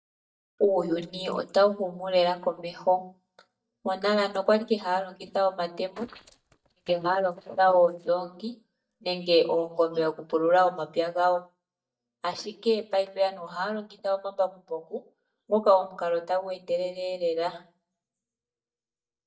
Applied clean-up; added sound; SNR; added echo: neural mask model DeepFilterNet 3.